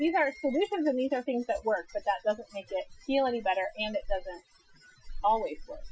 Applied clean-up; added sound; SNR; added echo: classical method Wiener filter.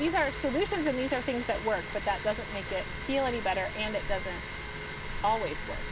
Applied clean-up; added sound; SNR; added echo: none; Domestic sounds, home sounds + Cricket; 5 dB; none.